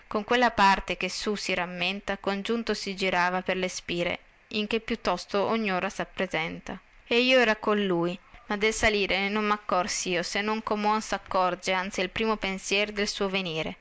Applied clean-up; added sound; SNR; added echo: none; none; none; none.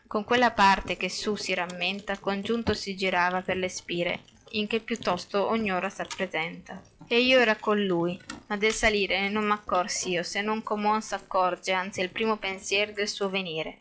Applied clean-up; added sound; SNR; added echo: classical method log-MMSE.